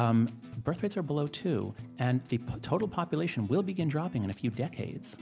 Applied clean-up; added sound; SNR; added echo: none; Acoustic guitar; 17 dB; none.